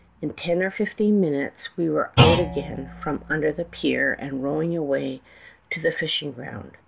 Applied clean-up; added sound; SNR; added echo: none; Thump, thud; 4 dB; none.